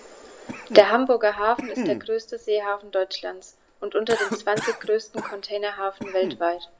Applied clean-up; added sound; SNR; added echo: none; Cough; 11 dB; none.